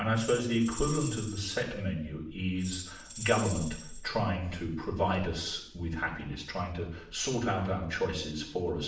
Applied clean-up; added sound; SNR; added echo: none; Tambourine; 13 dB; reverberation time 0.6 s.